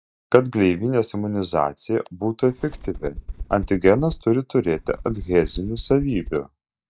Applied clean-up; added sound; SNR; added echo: neural mask model DeepFilterNet 3.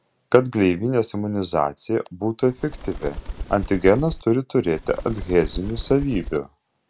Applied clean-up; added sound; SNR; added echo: none; Bird; 10 dB; none.